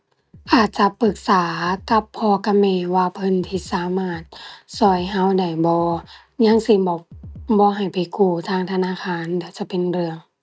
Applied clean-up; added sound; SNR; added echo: neural mask model RNNoise.